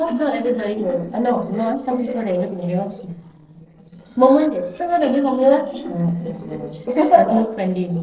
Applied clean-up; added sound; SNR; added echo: neural separator model SepFormer DNS4.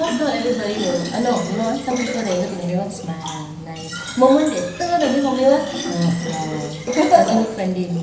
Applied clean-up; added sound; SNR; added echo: none; Fill (with liquid); 9 dB; reverberation time 0.9 s.